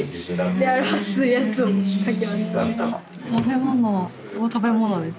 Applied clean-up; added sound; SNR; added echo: none; none; none; none.